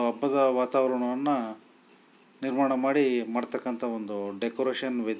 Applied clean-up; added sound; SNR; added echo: none; none; none; none.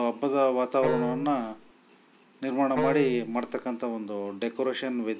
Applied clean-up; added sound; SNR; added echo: none; Wind instrument, woodwind instrument; 4 dB; none.